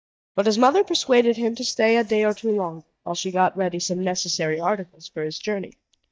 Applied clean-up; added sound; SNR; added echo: neural mask model DeepFilterNet 3.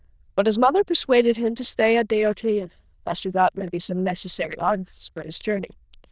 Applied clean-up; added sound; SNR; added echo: neural diffusion model UNIVERSE++.